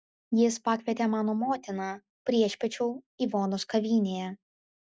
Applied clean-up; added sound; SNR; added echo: none; none; none; none.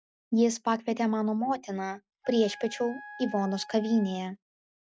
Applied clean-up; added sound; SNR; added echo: neural mask model RNNoise.